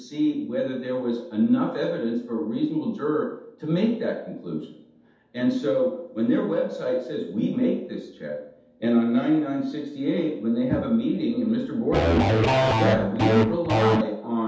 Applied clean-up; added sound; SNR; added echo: none; Electric guitar / Bass guitar; -4 dB; reverberation time 0.8 s.